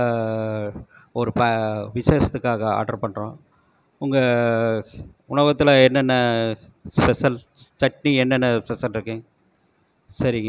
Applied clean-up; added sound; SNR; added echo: none; none; none; none.